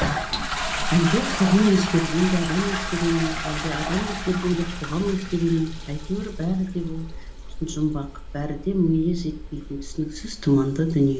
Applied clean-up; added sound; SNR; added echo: none; Toilet flush; 6 dB; reverberation time 0.4 s.